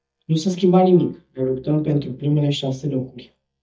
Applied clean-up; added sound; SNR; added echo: neural mask model DeepFilterNet 3.